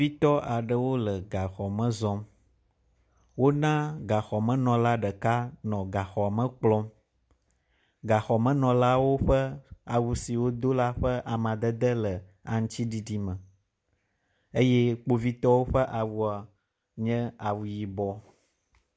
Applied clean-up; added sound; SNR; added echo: none; none; none; none.